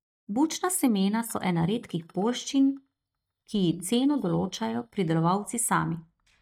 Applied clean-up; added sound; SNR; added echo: neural mask model DeepFilterNet 3.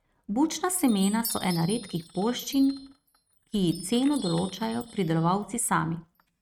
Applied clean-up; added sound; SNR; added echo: neural mask model RNNoise.